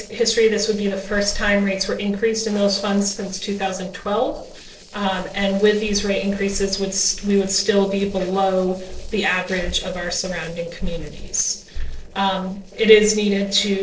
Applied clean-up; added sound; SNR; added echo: neural separator model SepFormer DNS4.